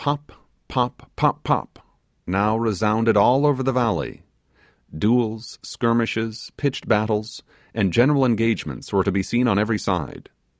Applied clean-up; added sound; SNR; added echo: none; none; none; none.